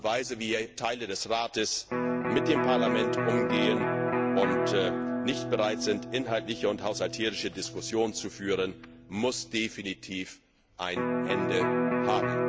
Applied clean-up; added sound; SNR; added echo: none; Electric guitar; 0 dB; none.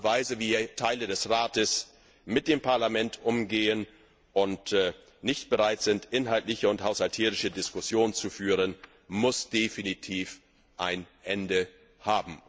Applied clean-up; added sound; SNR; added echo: none; none; none; none.